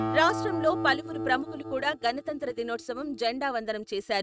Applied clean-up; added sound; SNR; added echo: neural mask model RNNoise.